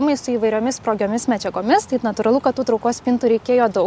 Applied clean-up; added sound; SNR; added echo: none; none; none; none.